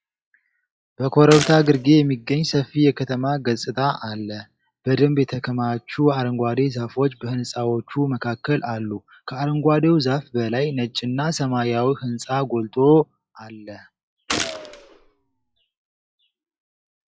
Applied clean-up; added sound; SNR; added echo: classical method log-MMSE.